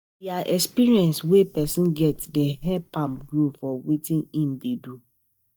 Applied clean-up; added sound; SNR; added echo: neural mask model DeepFilterNet 3.